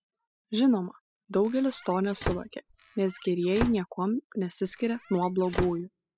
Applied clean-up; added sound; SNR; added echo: classical method spectral subtraction.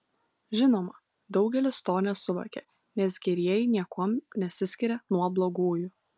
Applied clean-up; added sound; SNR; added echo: none; none; none; none.